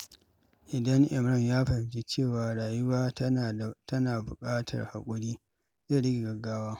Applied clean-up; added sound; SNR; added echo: none; none; none; none.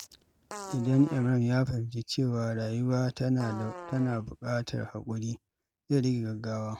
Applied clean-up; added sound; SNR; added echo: neural mask model RNNoise.